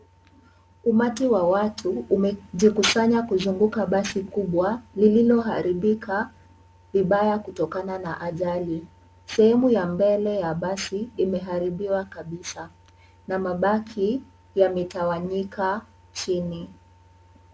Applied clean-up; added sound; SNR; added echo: none; none; none; none.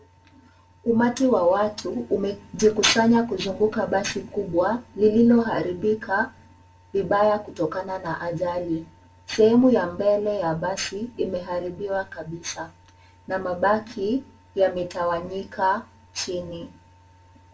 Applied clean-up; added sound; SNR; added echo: none; none; none; reverberation time 0.2 s.